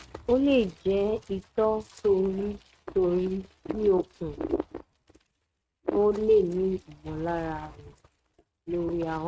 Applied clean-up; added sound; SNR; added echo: neural mask model RNNoise.